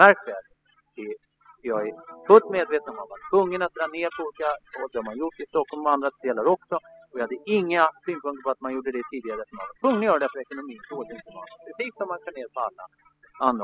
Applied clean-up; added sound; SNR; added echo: classical method spectral subtraction.